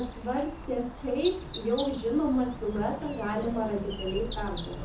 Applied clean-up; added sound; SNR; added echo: none; Bird vocalization, bird call, bird song; 1 dB; reverberation time 0.5 s.